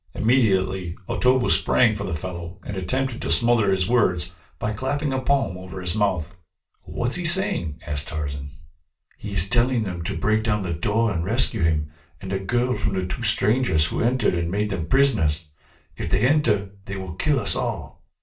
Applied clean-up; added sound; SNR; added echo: none; none; none; reverberation time 0.3 s.